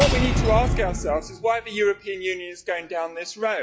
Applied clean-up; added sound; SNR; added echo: classical method log-MMSE.